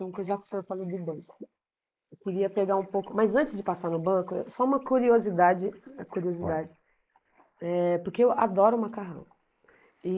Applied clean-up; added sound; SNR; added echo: neural mask model Resemble Enhance denoiser.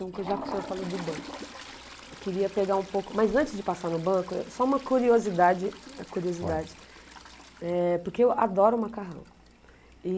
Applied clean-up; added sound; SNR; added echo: none; Toilet flush; 17 dB; none.